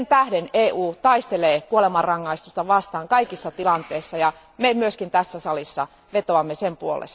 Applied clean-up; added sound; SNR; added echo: none; none; none; none.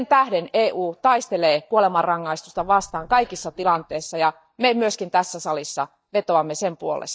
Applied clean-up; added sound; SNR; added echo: neural mask model DeepFilterNet 3.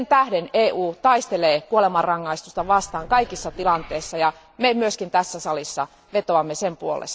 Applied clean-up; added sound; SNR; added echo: none; Bird; 19 dB; none.